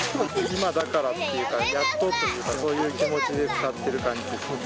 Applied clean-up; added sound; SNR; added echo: none; none; none; none.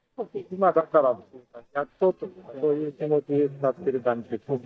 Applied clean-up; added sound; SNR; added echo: neural mask model DeepFilterNet 3.